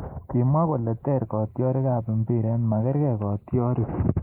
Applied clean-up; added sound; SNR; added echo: neural mask model Resemble Enhance denoiser.